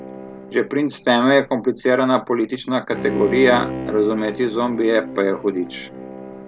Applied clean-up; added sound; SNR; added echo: none; Bowed string instrument; 12 dB; none.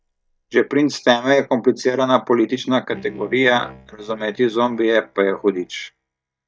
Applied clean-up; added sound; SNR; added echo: neural mask model DeepFilterNet 3.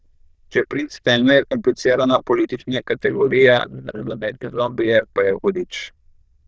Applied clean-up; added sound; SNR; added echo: neural diffusion model UNIVERSE++.